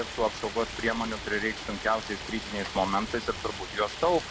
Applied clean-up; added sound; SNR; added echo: none; Stream; 9 dB; none.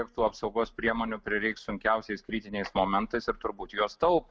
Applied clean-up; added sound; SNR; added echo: none; none; none; none.